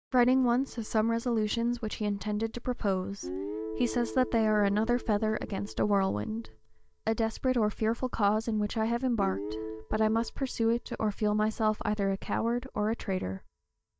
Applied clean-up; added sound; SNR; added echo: neural mask model DeepFilterNet 3.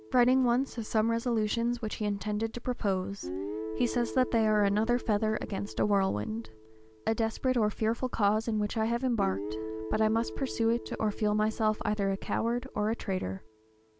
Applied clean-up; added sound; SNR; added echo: none; Guitar; 13 dB; none.